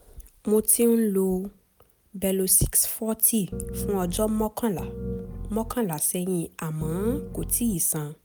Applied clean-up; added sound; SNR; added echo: none; Piano; 8 dB; none.